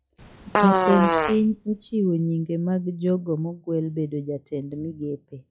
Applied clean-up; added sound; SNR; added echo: classical method log-MMSE.